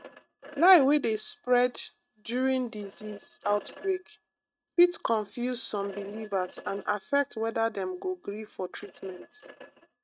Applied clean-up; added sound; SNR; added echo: neural mask model RNNoise.